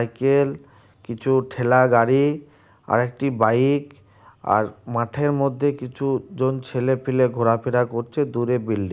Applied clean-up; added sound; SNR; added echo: none; none; none; none.